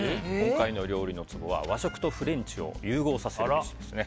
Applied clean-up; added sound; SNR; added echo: none; none; none; none.